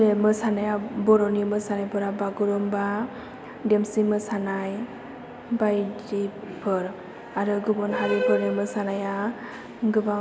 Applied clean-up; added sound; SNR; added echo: none; none; none; none.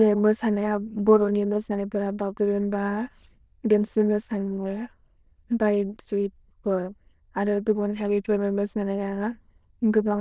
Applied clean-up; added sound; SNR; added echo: neural diffusion model UNIVERSE++.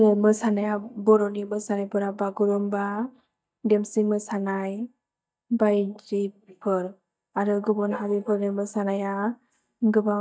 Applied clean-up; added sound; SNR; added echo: neural mask model DeepFilterNet 3.